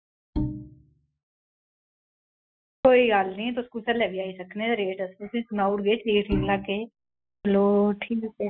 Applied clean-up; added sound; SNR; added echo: classical method Wiener filter.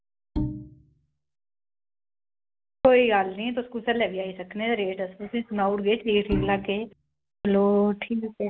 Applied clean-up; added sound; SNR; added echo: none; Bowed string instrument; 7 dB; none.